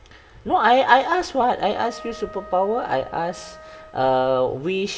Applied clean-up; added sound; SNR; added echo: none; Trumpet; 20 dB; reverberation time 0.7 s.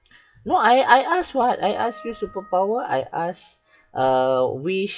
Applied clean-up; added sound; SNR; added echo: classical method WPE with log-MMSE.